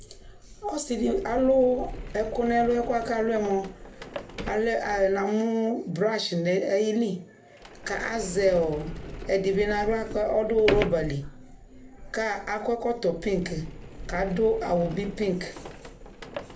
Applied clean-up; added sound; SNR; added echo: none; Sliding door; 12 dB; reverberation time 0.3 s.